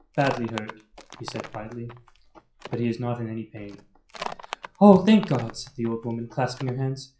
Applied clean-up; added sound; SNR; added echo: classical method WPE with log-MMSE.